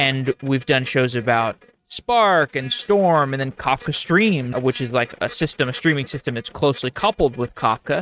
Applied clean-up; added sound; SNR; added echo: neural mask model RNNoise.